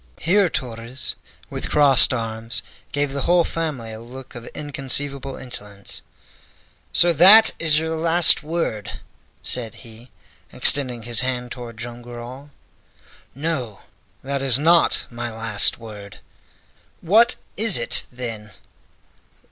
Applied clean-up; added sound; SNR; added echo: none; none; none; none.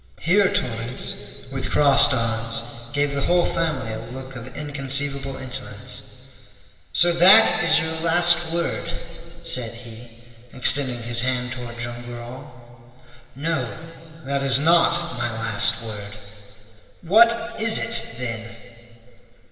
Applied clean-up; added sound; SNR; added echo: none; none; none; reverberation time 2.6 s.